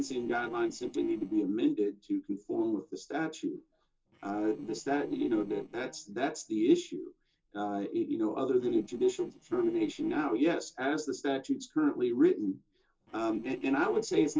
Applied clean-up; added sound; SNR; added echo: neural separator model SepFormer DNS4.